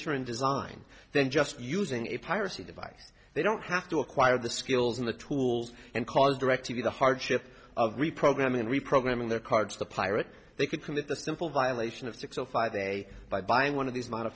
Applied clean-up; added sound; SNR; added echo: none; none; none; none.